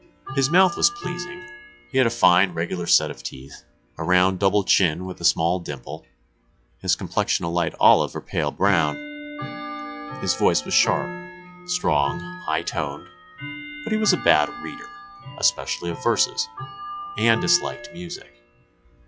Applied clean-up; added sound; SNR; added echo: classical method log-MMSE.